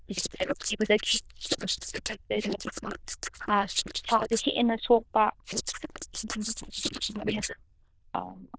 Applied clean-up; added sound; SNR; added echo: neural diffusion model UNIVERSE++.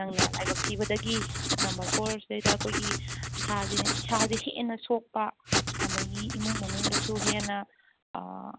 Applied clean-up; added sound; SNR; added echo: none; Writing; -4 dB; none.